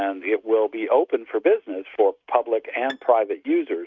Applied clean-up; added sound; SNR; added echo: neural mask model RNNoise.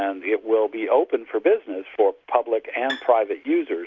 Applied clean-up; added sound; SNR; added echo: none; Bowed string instrument; 15 dB; none.